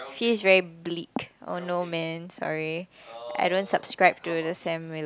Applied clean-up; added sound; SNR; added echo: none; none; none; none.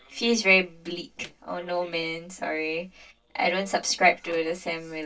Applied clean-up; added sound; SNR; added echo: neural separator model SepFormer DNS4.